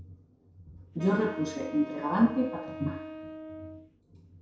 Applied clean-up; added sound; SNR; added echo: none; Wind instrument, woodwind instrument; 11 dB; reverberation time 0.6 s.